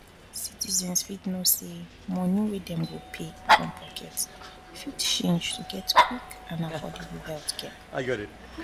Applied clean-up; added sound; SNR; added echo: none; Dog; 0 dB; none.